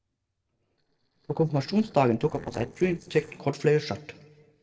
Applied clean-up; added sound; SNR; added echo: neural separator model SepFormer DNS4.